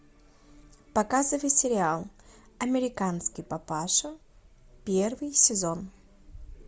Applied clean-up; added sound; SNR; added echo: none; none; none; none.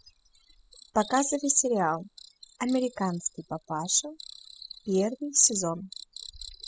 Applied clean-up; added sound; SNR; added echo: classical method spectral subtraction.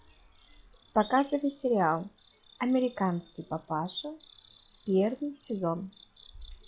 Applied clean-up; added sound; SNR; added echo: classical method log-MMSE.